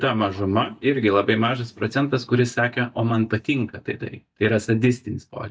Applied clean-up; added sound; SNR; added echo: neural mask model DeepFilterNet 3.